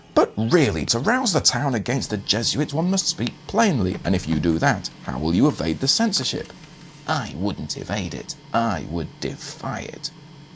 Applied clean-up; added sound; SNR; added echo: none; Printer; 18 dB; none.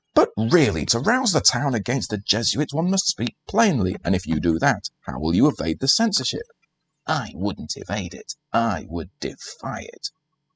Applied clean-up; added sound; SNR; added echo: classical method spectral subtraction.